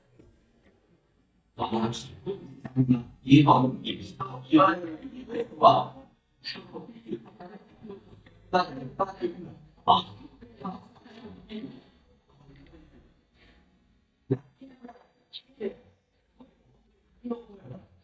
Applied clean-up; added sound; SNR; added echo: neural mask model DeepFilterNet 3.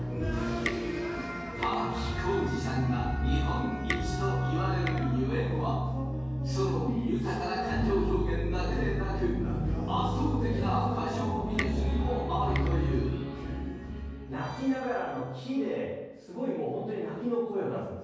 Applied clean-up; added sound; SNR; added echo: none; Tick; 13 dB; reverberation time 1.3 s.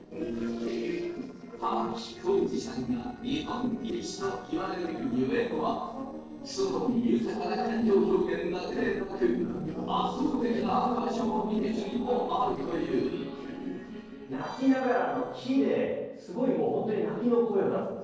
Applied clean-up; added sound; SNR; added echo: neural separator model SepFormer DNS4.